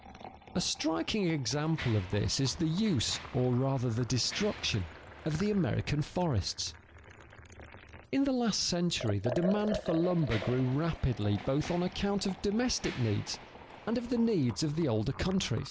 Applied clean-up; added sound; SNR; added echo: none; Liquid + Mechanisms; 13 dB; none.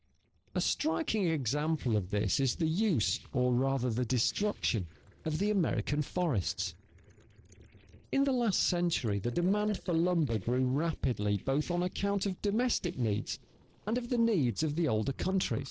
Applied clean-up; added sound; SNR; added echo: neural separator model SepFormer DNS4.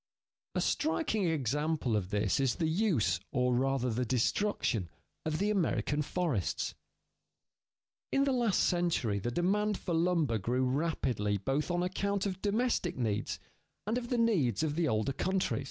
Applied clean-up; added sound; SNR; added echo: none; none; none; none.